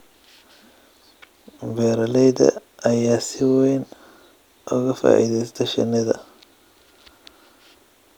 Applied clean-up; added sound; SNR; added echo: none; none; none; none.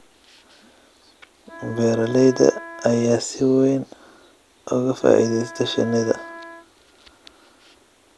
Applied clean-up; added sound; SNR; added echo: none; Wind instrument, woodwind instrument; 16 dB; none.